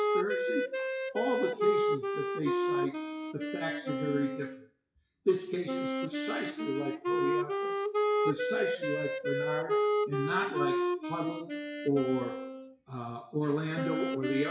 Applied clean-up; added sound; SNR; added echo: classical method WPE with log-MMSE.